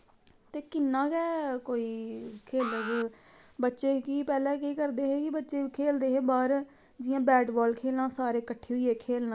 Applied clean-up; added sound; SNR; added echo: none; Alarm; 12 dB; none.